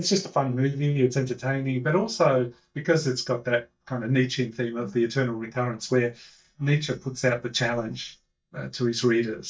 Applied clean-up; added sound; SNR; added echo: neural mask model DeepFilterNet 3.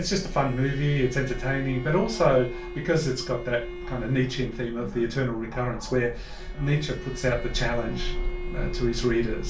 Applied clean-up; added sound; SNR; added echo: none; Bowed string instrument; 14 dB; reverberation time 0.3 s.